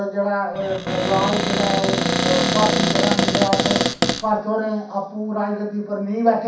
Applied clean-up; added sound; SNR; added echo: none; Cupboard open or close; -2 dB; reverberation time 0.6 s.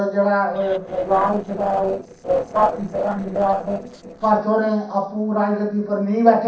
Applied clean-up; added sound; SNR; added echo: neural separator model SepFormer DNS4.